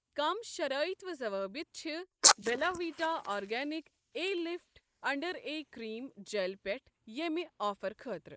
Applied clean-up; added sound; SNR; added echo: neural mask model Resemble Enhance denoiser.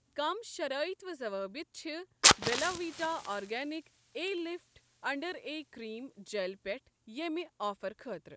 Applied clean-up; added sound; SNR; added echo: none; Fire; -1 dB; none.